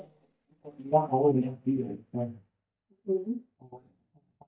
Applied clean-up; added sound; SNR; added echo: neural mask model DeepFilterNet 3.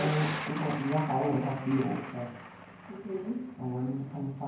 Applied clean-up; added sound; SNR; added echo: none; Thunder; 10 dB; reverberation time 0.9 s.